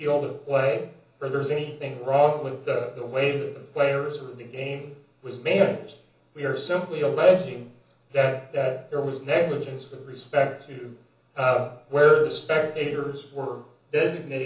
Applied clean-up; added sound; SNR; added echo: none; none; none; reverberation time 0.7 s.